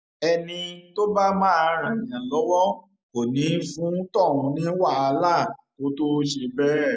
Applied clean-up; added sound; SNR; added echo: none; none; none; none.